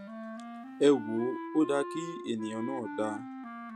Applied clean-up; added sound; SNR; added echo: none; Wind instrument, woodwind instrument; 9 dB; none.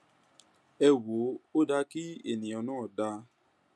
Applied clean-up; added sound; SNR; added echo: none; none; none; none.